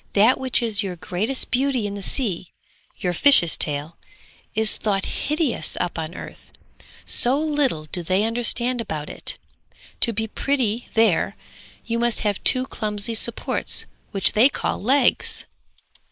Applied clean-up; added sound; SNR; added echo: neural mask model Resemble Enhance denoiser.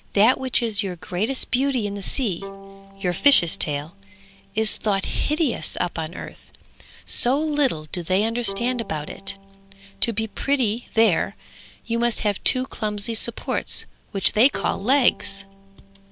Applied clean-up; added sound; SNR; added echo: none; Bowed string instrument; 20 dB; none.